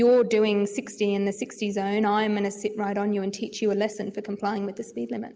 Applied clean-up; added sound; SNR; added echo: none; none; none; none.